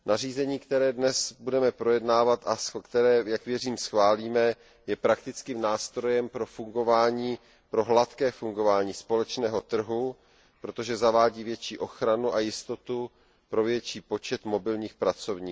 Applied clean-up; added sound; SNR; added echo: none; none; none; none.